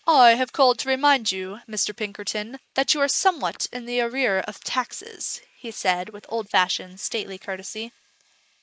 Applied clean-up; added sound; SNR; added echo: neural mask model Resemble Enhance denoiser.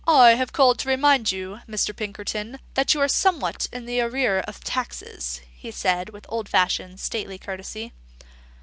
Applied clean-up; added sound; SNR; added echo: none; none; none; none.